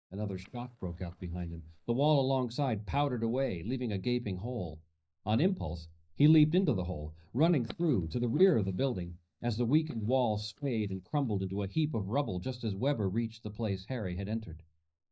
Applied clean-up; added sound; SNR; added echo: neural mask model DeepFilterNet 3.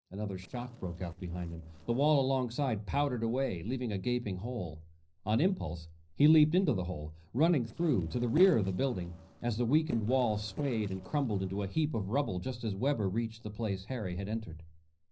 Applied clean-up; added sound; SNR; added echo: neural separator model SepFormer DNS4.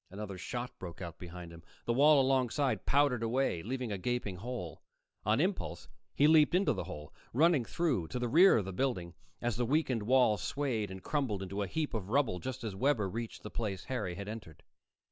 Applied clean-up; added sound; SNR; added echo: none; none; none; none.